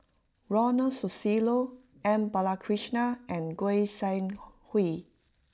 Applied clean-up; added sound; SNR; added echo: none; none; none; none.